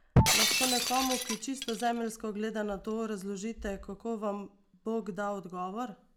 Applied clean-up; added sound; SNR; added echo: none; Shatter; -4 dB; none.